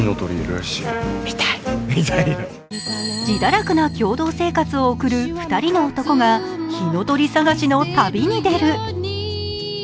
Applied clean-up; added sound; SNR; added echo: none; none; none; none.